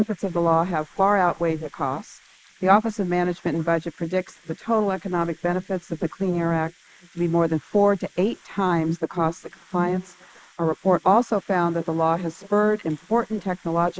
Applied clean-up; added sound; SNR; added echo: neural mask model Resemble Enhance denoiser.